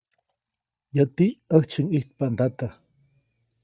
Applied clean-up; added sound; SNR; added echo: neural mask model DeepFilterNet 3.